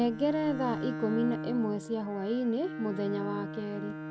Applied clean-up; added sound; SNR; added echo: none; Bowed string instrument; 7 dB; none.